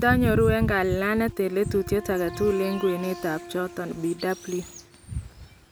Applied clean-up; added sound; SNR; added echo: none; Wind instrument, woodwind instrument; 18 dB; none.